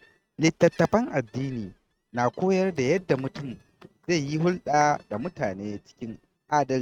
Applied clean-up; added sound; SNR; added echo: neural mask model RNNoise.